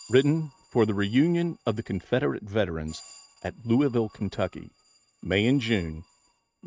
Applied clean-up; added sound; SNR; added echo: neural mask model RNNoise.